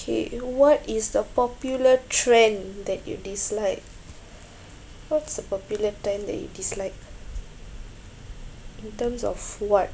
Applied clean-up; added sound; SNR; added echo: none; none; none; none.